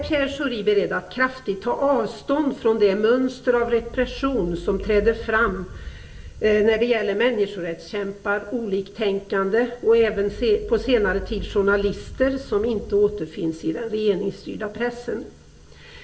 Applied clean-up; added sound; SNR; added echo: none; Thunder / Wind; 14 dB; reverberation time 0.9 s.